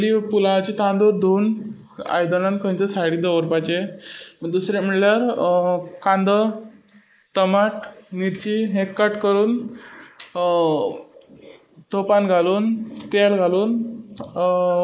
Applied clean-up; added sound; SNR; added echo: neural mask model Resemble Enhance denoiser.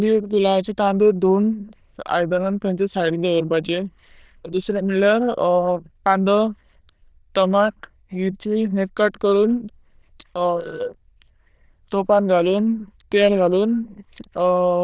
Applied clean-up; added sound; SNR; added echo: neural diffusion model UNIVERSE++.